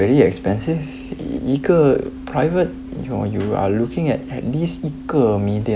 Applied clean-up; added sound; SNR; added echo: none; none; none; none.